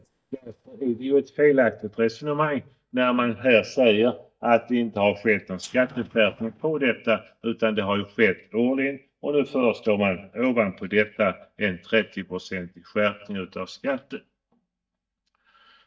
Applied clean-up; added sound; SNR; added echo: neural mask model DeepFilterNet 3.